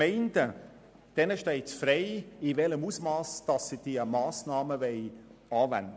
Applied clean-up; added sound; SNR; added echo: none; none; none; none.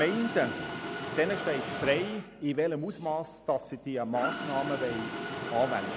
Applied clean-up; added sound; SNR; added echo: none; Mechanisms; 6 dB; none.